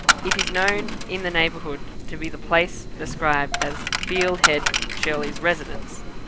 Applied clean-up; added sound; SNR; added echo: none; Coin (dropping); 0 dB; none.